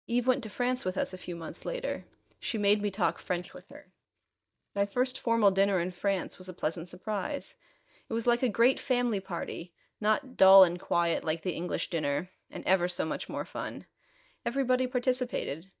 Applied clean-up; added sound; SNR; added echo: neural mask model DeepFilterNet 3.